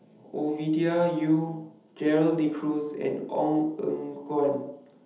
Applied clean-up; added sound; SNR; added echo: none; none; none; reverberation time 0.7 s.